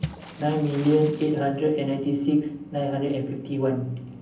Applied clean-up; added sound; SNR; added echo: none; Water / Splash, splatter; 18 dB; reverberation time 0.6 s.